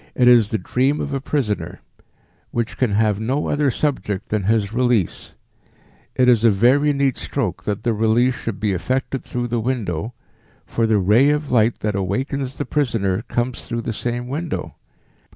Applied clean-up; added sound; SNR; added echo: none; none; none; none.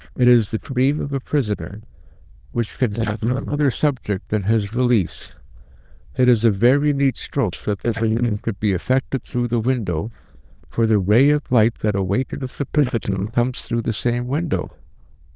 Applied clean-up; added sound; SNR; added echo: neural diffusion model UNIVERSE++.